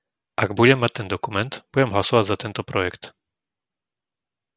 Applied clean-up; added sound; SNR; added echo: none; none; none; none.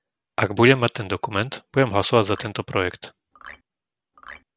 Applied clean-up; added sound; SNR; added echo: none; Marimba, xylophone; 19 dB; none.